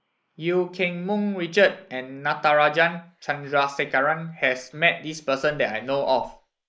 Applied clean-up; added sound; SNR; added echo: neural mask model Resemble Enhance denoiser.